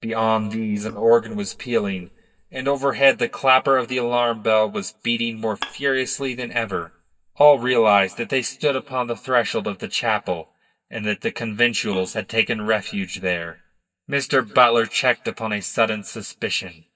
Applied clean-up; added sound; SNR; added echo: neural mask model DeepFilterNet 3.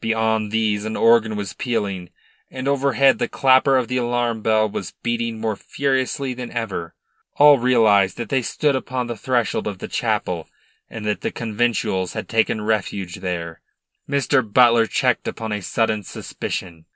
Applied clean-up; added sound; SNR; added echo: none; none; none; none.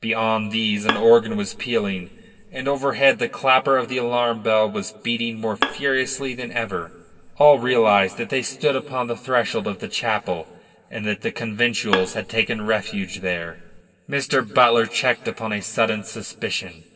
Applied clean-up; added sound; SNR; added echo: none; Bowed string instrument; 10 dB; reverberation time 1.6 s.